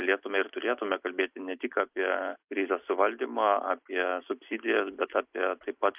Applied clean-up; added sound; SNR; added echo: neural mask model Resemble Enhance denoiser.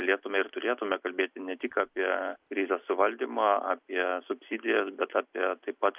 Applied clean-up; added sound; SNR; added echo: none; none; none; none.